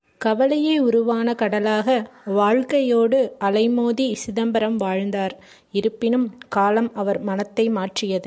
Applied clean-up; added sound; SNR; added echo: none; none; none; none.